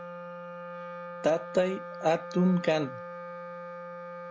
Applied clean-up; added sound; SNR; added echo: none; Wind instrument, woodwind instrument; 9 dB; none.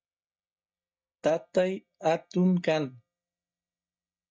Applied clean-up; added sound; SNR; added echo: neural mask model DeepFilterNet 3.